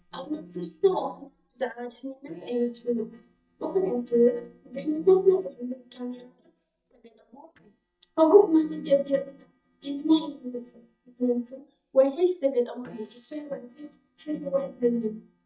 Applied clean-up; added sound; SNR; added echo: neural mask model DeepFilterNet 3.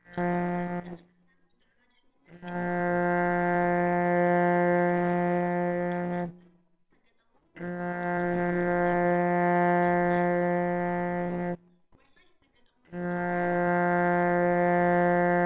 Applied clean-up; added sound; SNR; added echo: neural separator model SepFormer WHAMR!.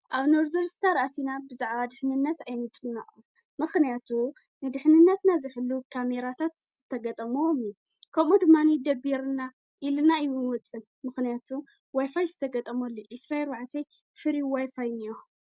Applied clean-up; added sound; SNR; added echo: none; none; none; none.